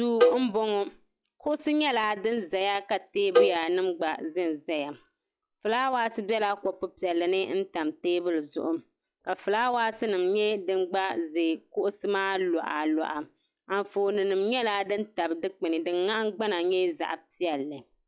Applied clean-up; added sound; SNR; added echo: classical method log-MMSE.